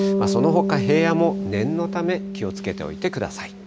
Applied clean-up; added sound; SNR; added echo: none; Bass guitar; 2 dB; none.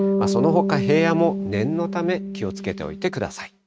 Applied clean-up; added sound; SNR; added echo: neural mask model RNNoise.